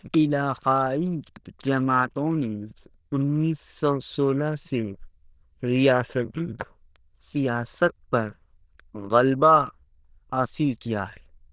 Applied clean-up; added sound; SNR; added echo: neural diffusion model UNIVERSE++.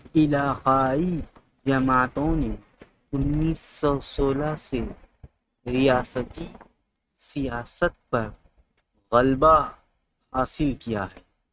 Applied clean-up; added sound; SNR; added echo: neural mask model RNNoise.